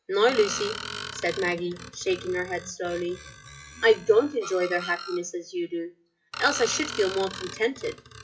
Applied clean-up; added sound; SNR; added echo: classical method WPE with log-MMSE.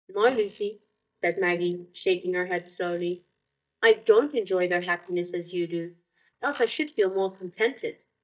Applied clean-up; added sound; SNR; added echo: neural mask model DeepFilterNet 3.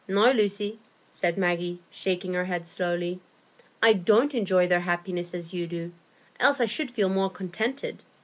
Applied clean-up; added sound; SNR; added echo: none; none; none; none.